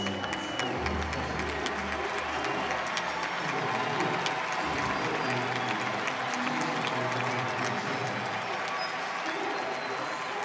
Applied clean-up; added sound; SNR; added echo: none; Applause / Cheering; -5 dB; reverberation time 1.3 s.